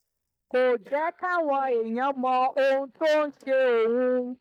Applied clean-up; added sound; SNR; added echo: neural mask model DeepFilterNet 3.